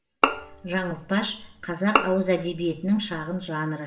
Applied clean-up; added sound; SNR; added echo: none; Bowed string instrument; 3 dB; reverberation time 0.5 s.